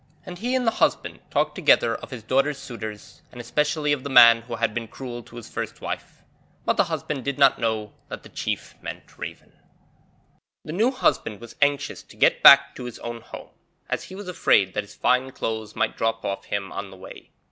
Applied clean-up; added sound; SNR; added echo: none; none; none; none.